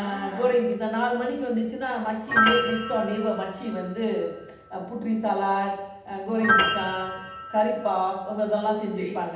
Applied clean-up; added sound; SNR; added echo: none; Piano; 4 dB; reverberation time 0.8 s.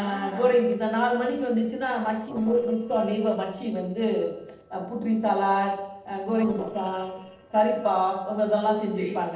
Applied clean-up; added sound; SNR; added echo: neural separator model SepFormer DNS4.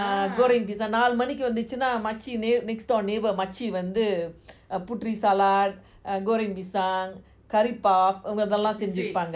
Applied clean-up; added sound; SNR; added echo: none; none; none; none.